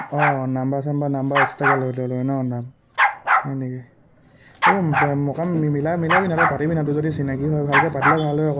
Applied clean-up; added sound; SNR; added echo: none; Bark; 1 dB; none.